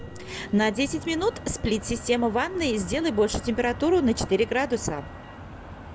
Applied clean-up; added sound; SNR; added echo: none; Motor vehicle (road); 14 dB; none.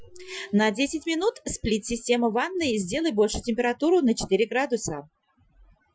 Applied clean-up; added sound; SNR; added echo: classical method Wiener filter.